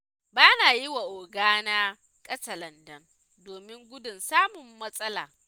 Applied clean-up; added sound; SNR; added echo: none; none; none; none.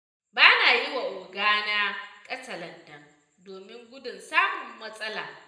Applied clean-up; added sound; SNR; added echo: none; none; none; reverberation time 0.8 s.